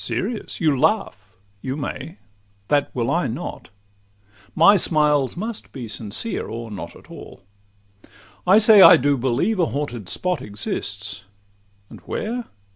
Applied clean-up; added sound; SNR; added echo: none; none; none; none.